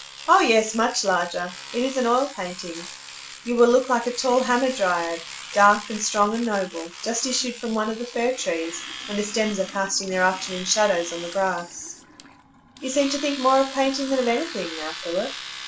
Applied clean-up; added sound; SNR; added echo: none; Domestic sounds, home sounds; 14 dB; none.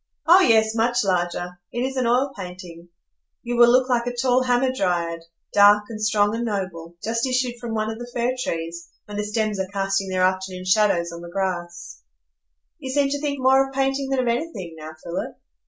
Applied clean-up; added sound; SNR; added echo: none; none; none; none.